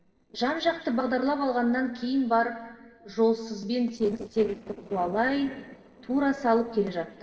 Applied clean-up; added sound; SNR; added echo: neural separator model SepFormer DNS4.